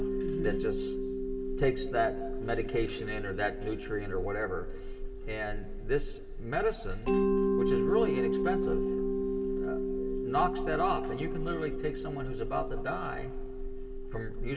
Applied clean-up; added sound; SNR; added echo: none; Mallet percussion; 1 dB; reverberation time 1.8 s.